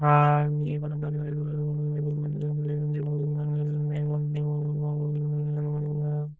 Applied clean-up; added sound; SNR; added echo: neural diffusion model UNIVERSE++.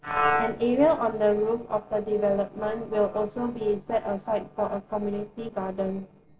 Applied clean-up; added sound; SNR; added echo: neural separator model SepFormer DNS4.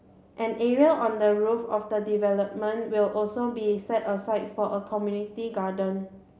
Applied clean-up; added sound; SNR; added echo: none; none; none; none.